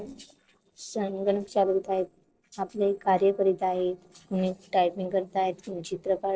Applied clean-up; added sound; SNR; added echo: neural separator model SepFormer DNS4.